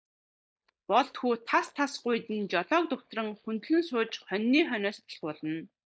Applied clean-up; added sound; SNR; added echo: neural mask model DeepFilterNet 3.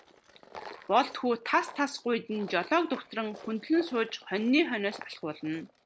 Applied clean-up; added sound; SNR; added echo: none; Tools; 20 dB; none.